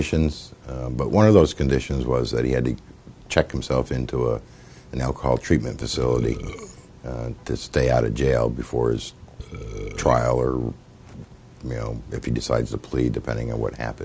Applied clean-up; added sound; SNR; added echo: none; Burping, eructation; 11 dB; none.